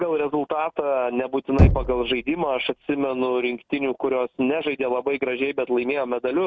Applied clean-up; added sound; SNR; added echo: none; Knock; 5 dB; none.